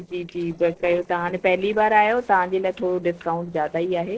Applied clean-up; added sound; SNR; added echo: neural separator model SepFormer DNS4.